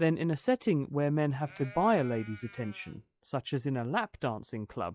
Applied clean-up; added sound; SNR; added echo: classical method log-MMSE.